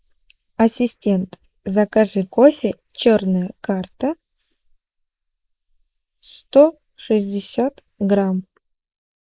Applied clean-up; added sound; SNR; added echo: neural mask model Resemble Enhance denoiser.